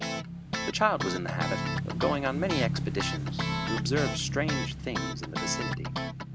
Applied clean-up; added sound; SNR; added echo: none; Motorcycle / Engine + Guitar; -1 dB; none.